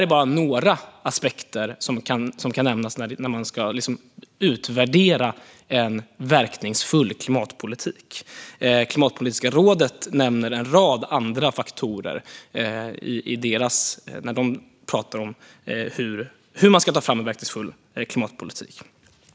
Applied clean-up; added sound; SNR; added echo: none; none; none; none.